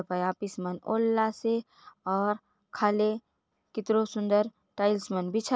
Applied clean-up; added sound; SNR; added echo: none; none; none; none.